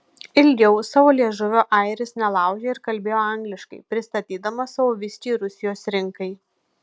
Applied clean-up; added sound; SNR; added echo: none; none; none; none.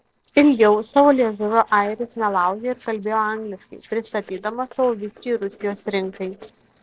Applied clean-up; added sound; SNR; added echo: neural separator model SepFormer DNS4.